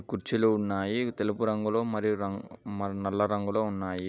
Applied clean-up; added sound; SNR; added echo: none; none; none; none.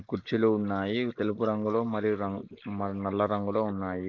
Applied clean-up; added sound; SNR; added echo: neural mask model Resemble Enhance denoiser.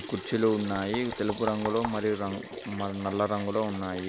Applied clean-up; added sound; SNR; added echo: none; Knock + Liquid; 10 dB; none.